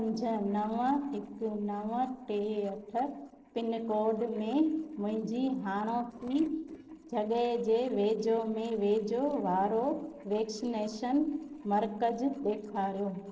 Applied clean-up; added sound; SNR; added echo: neural separator model SepFormer DNS4.